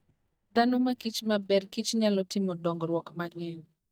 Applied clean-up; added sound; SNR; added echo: neural mask model DeepFilterNet 3.